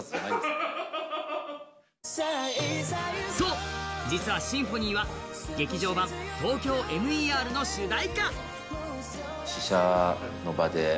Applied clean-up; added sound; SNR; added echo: none; none; none; none.